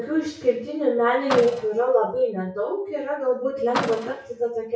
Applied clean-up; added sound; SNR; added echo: classical method WPE with log-MMSE.